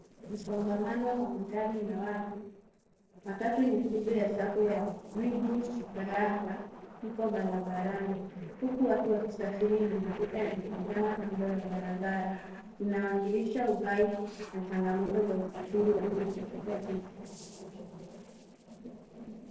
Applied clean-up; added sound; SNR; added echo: neural separator model SepFormer DNS4.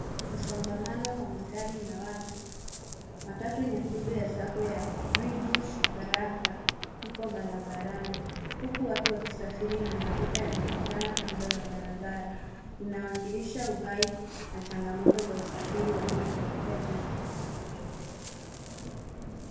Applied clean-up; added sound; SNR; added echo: none; Ocean; -2 dB; reverberation time 1.2 s.